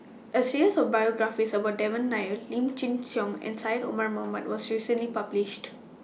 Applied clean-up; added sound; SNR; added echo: none; none; none; none.